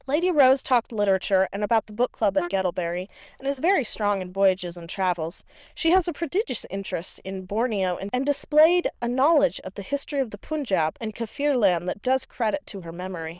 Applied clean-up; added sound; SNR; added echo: neural diffusion model UNIVERSE++.